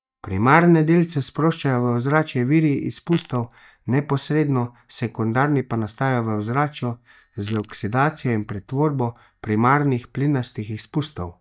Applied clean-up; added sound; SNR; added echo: neural mask model DeepFilterNet 3.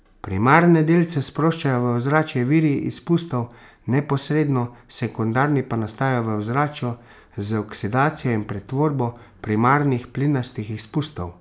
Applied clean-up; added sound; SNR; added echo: none; none; none; none.